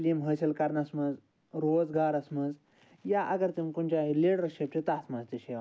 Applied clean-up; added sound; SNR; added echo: none; none; none; none.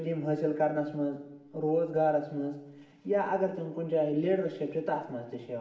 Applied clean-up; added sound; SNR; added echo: none; none; none; reverberation time 0.8 s.